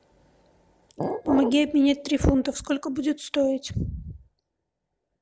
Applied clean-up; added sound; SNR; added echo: none; Glass; 4 dB; none.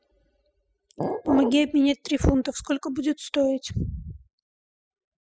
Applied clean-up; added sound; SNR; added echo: classical method spectral subtraction.